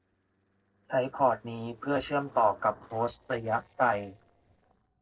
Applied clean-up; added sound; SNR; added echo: neural separator model SepFormer DNS4.